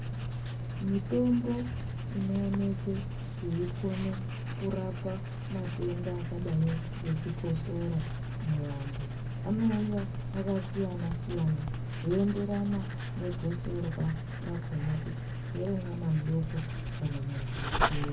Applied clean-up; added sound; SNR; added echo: none; Writing; 2 dB; reverberation time 0.4 s.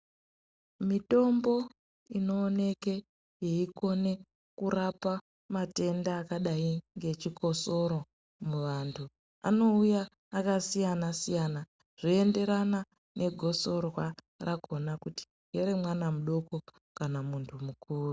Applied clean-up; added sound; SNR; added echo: none; none; none; none.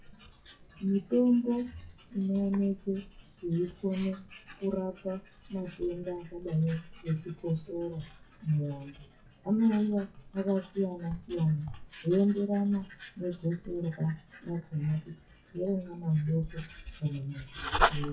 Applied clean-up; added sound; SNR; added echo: classical method WPE with log-MMSE.